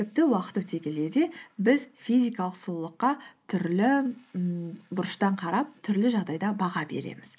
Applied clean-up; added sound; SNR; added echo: neural mask model Resemble Enhance denoiser.